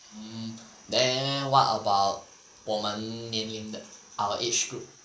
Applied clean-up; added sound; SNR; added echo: neural mask model Resemble Enhance denoiser.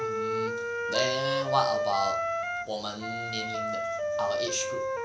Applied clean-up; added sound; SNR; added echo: none; Wind instrument, woodwind instrument; -3 dB; none.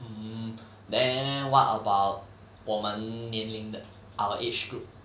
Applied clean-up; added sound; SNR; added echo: none; none; none; none.